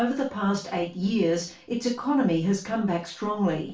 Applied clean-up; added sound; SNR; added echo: none; none; none; reverberation time 0.3 s.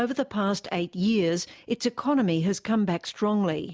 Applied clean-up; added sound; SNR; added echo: none; none; none; none.